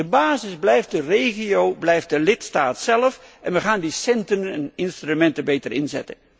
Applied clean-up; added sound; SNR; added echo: none; none; none; none.